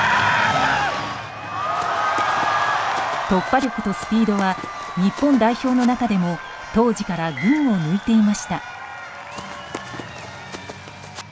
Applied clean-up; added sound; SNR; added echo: none; Run; 17 dB; none.